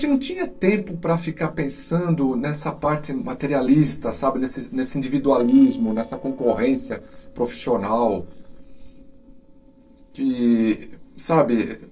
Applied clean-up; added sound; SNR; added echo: neural separator model SepFormer DNS4.